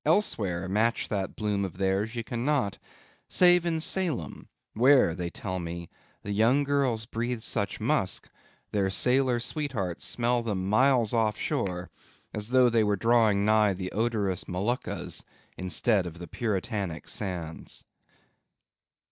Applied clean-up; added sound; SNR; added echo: neural mask model DeepFilterNet 3.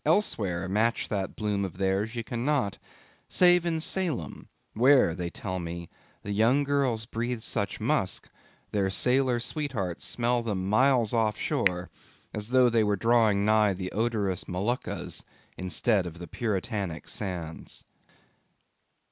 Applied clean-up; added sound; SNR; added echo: none; Finger snapping; 13 dB; none.